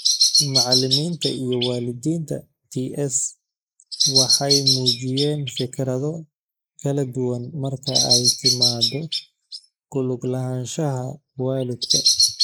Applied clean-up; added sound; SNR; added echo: neural mask model Resemble Enhance denoiser.